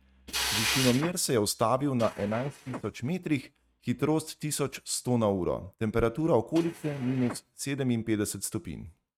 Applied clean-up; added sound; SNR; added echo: neural mask model RNNoise.